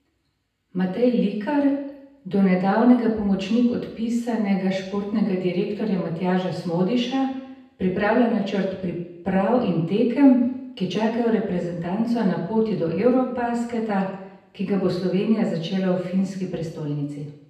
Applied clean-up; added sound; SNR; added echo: none; none; none; reverberation time 0.9 s.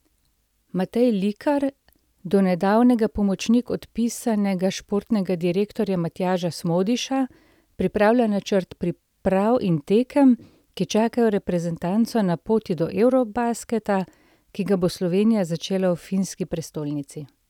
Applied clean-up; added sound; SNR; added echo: none; none; none; none.